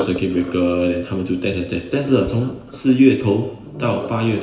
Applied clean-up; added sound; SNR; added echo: none; Sink (filling or washing); 16 dB; reverberation time 1.0 s.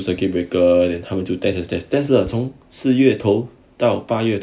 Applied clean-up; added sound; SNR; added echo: none; none; none; none.